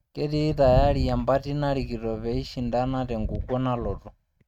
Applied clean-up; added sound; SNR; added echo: neural mask model RNNoise.